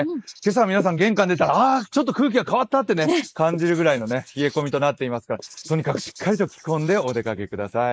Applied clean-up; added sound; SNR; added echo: neural mask model Resemble Enhance denoiser.